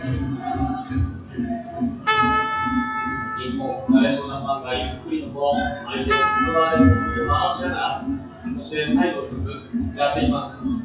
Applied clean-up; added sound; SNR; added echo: classical method WPE with log-MMSE.